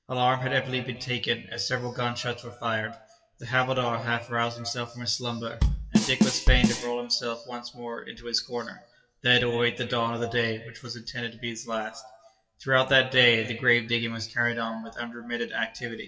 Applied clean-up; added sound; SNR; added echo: classical method WPE with log-MMSE.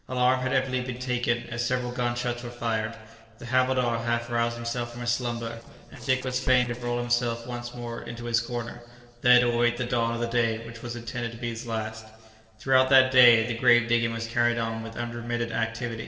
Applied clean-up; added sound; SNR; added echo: neural separator model SepFormer DNS4.